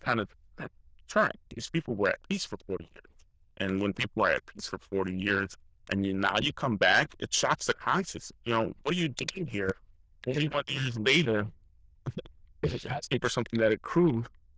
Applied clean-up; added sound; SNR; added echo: neural diffusion model UNIVERSE++.